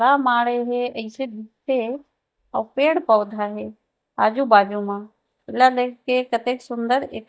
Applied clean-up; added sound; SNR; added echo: neural mask model DeepFilterNet 3.